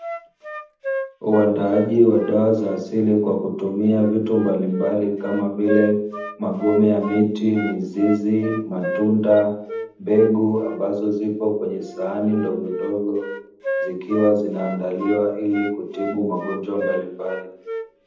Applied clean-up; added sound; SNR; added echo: none; Wind instrument, woodwind instrument; 11 dB; reverberation time 0.8 s.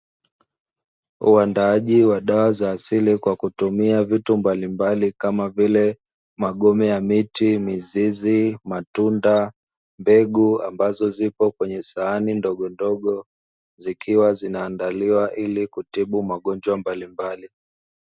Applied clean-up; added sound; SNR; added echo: none; none; none; none.